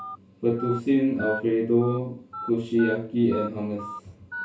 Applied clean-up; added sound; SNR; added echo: none; Telephone; 13 dB; reverberation time 0.2 s.